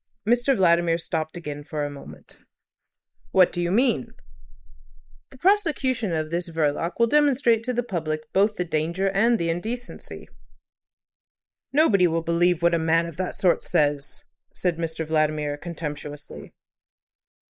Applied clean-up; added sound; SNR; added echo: neural mask model Resemble Enhance denoiser.